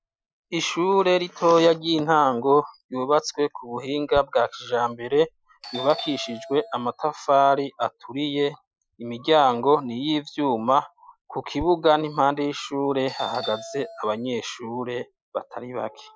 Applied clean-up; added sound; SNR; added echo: classical method Wiener filter.